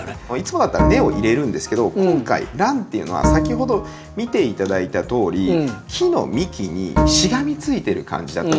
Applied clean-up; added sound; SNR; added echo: none; Bowed string instrument; 2 dB; none.